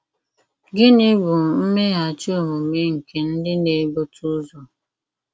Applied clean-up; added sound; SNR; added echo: none; none; none; none.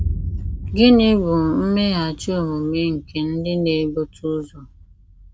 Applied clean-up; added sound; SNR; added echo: none; Boom; 10 dB; none.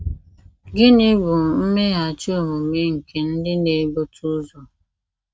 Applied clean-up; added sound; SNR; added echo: neural mask model RNNoise.